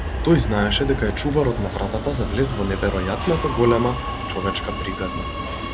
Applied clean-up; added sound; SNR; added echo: none; Subway, metro, underground; 4 dB; none.